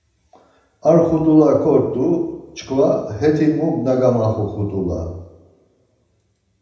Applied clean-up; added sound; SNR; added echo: none; none; none; reverberation time 0.8 s.